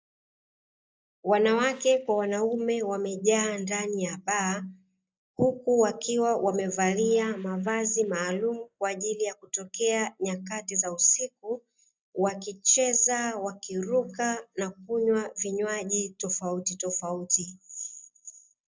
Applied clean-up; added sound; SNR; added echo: neural mask model DeepFilterNet 3.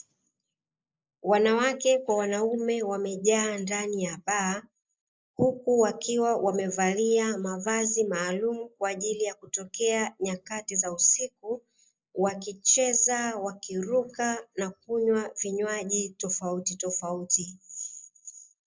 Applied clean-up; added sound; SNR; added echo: neural mask model Resemble Enhance denoiser.